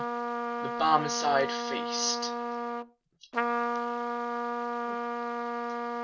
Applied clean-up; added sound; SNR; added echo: none; Trumpet; -2 dB; none.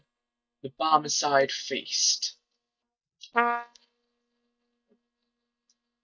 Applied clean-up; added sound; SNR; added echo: neural mask model DeepFilterNet 3.